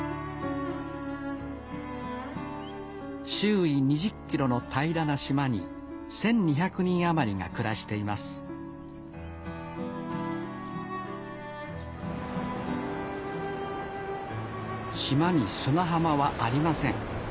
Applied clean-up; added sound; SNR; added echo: none; none; none; none.